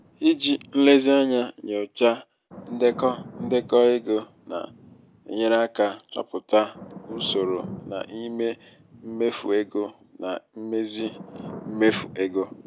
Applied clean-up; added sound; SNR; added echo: none; Thunder / Rain; 18 dB; none.